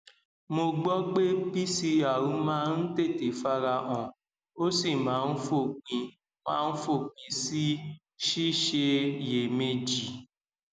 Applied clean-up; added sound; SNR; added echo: none; none; none; none.